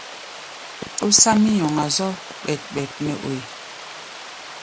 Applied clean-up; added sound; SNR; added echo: none; Water; 14 dB; none.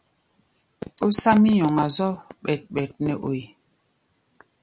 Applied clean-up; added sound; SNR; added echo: none; none; none; none.